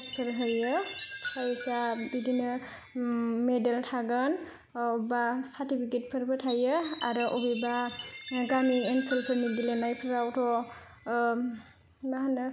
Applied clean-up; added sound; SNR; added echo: none; Chime; 15 dB; none.